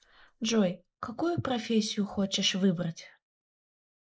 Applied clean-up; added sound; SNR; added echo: neural mask model Resemble Enhance denoiser.